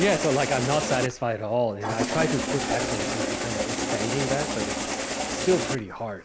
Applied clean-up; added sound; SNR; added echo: none; Engine starting; 2 dB; none.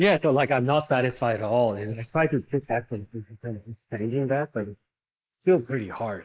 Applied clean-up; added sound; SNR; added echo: neural mask model Resemble Enhance denoiser.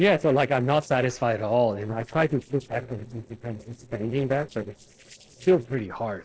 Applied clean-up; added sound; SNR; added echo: neural separator model SepFormer DNS4.